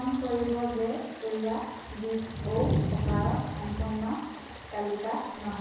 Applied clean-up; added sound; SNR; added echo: none; Stream / Frog; 14 dB; reverberation time 1.1 s.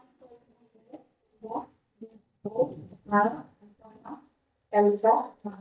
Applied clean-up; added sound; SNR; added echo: neural mask model DeepFilterNet 3.